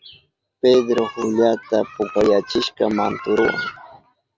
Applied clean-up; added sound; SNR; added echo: none; none; none; none.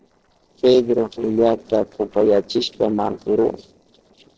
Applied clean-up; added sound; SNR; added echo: neural separator model SepFormer DNS4.